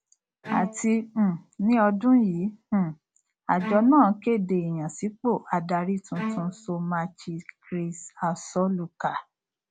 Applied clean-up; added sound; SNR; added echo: none; Bowed string instrument; 12 dB; none.